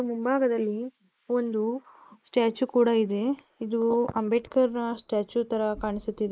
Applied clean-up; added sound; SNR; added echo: neural mask model Resemble Enhance denoiser.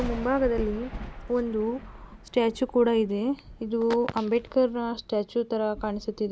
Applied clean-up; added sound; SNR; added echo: none; Thunder; 14 dB; none.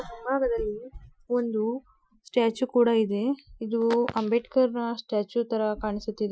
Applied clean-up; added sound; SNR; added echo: classical method Wiener filter.